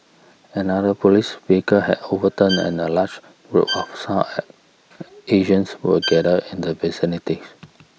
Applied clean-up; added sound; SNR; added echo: none; Bowed string instrument; 12 dB; none.